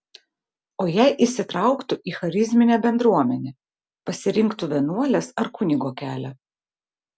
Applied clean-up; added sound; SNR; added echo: none; none; none; none.